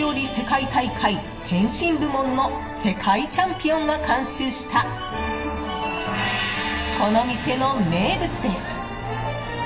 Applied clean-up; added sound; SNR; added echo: none; Subway, metro, underground; 18 dB; reverberation time 0.9 s.